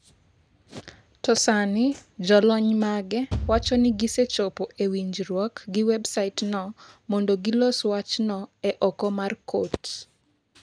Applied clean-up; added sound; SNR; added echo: none; Bass drum / Thump, thud; 8 dB; none.